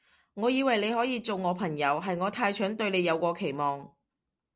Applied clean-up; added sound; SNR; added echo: none; none; none; none.